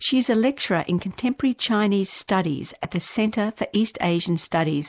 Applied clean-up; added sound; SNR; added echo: none; none; none; none.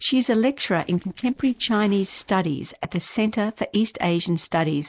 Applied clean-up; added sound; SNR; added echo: neural separator model SepFormer DNS4.